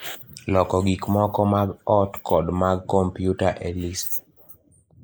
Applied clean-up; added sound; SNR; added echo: neural mask model Resemble Enhance denoiser.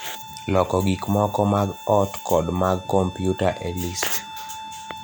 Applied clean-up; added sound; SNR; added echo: none; Bowed string instrument; 16 dB; none.